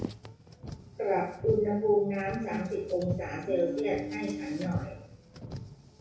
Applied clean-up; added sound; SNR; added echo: none; Car; 7 dB; reverberation time 0.5 s.